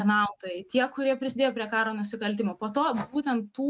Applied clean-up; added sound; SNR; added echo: neural mask model RNNoise.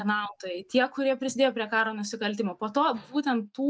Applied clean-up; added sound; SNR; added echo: neural mask model DeepFilterNet 3.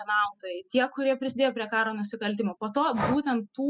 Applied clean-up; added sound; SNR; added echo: classical method spectral subtraction.